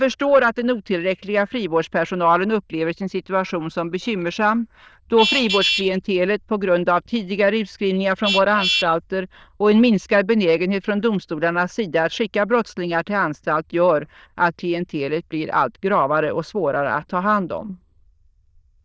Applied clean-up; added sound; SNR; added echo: neural diffusion model UNIVERSE++.